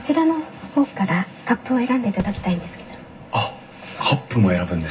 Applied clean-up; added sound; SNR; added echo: none; Fireworks; 17 dB; reverberation time 0.4 s.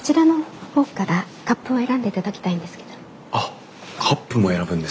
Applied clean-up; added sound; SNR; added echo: none; none; none; none.